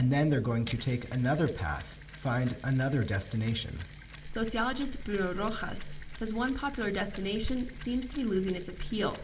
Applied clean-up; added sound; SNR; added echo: none; Mechanisms; 16 dB; reverberation time 0.9 s.